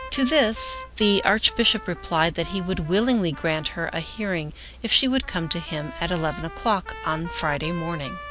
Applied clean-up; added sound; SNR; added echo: none; Trumpet; 16 dB; none.